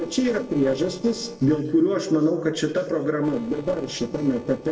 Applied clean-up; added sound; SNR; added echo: neural separator model SepFormer DNS4.